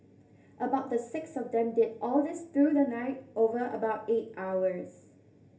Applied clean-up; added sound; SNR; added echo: none; none; none; reverberation time 0.3 s.